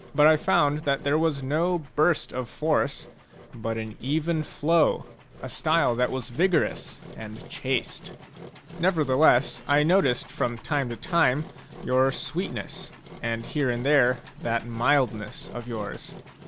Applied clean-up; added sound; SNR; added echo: none; Engine; 18 dB; none.